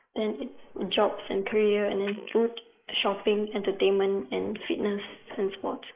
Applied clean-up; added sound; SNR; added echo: neural mask model Resemble Enhance denoiser.